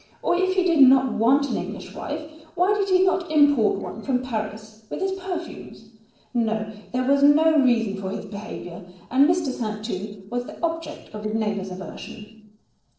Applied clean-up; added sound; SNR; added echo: neural separator model SepFormer DNS4.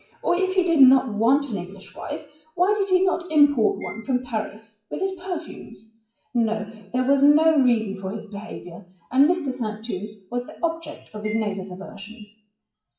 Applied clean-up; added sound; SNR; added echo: classical method WPE with log-MMSE.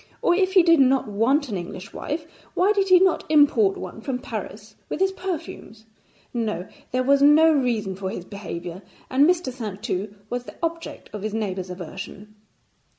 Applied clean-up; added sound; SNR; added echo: none; none; none; none.